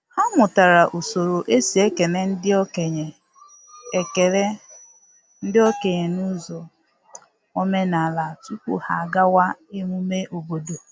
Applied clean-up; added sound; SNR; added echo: none; Bell; 17 dB; none.